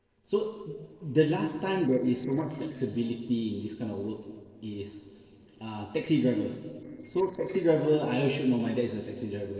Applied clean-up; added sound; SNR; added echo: neural separator model SepFormer DNS4.